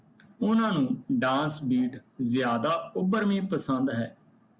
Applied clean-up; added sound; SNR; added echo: none; none; none; none.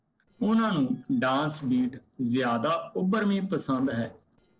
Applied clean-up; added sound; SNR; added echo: neural separator model SepFormer DNS4.